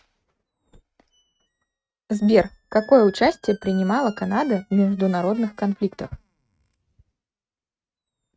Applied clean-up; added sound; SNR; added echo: neural mask model RNNoise.